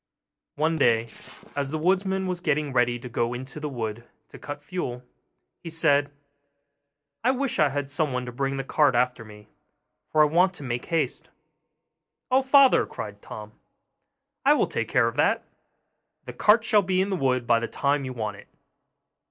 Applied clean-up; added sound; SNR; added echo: neural separator model SepFormer DNS4.